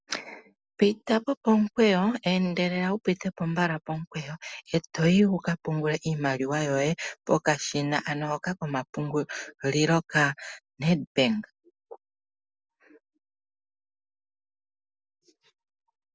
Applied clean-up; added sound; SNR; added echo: none; none; none; none.